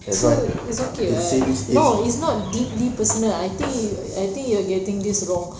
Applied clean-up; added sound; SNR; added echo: none; Sliding door; 12 dB; none.